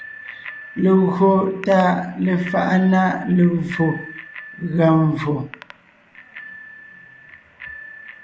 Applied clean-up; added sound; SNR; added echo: none; Bicycle bell; 17 dB; none.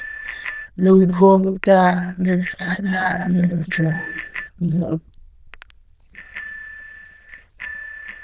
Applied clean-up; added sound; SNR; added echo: neural diffusion model UNIVERSE++.